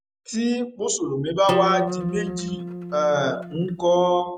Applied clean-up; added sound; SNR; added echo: none; Acoustic guitar; 7 dB; none.